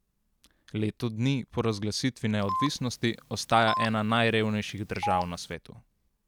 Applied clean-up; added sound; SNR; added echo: none; Telephone; 6 dB; none.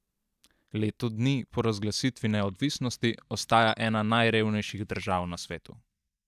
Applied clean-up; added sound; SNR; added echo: neural mask model DeepFilterNet 3.